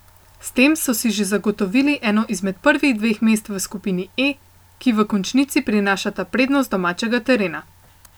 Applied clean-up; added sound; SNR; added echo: none; none; none; none.